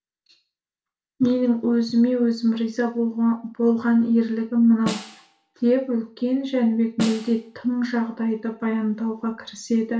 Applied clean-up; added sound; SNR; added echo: none; Snare drum; 13 dB; reverberation time 0.4 s.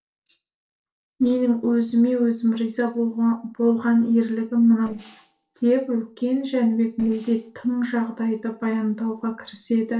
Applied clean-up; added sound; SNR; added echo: neural separator model SepFormer DNS4.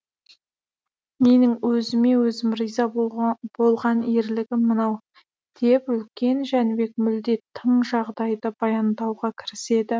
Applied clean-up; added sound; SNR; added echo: none; none; none; none.